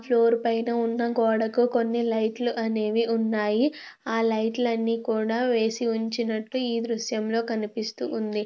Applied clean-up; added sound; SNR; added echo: none; none; none; none.